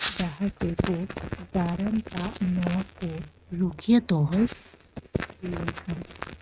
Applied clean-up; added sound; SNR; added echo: neural mask model RNNoise.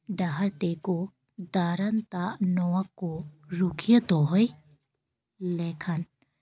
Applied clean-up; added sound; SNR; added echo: none; none; none; none.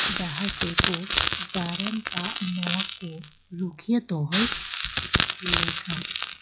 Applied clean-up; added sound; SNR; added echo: classical method log-MMSE.